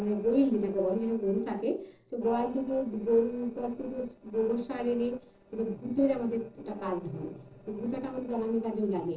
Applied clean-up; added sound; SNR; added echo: neural separator model SepFormer DNS4.